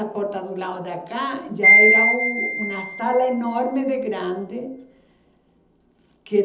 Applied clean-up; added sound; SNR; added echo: none; Wind chime; -2 dB; reverberation time 1.2 s.